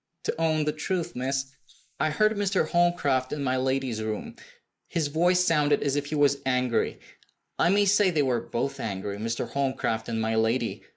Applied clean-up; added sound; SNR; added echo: neural mask model Resemble Enhance denoiser.